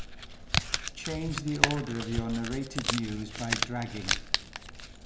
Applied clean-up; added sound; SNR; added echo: none; Crumpling, crinkling; -2 dB; none.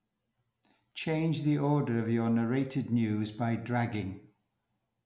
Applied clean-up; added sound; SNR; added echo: none; none; none; none.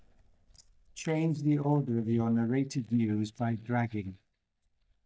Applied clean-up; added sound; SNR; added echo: neural mask model DeepFilterNet 3.